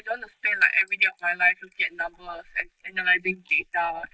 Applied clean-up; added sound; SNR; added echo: neural mask model Resemble Enhance denoiser.